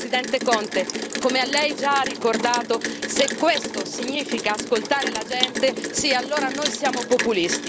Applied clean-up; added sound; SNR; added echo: none; Rain; 4 dB; none.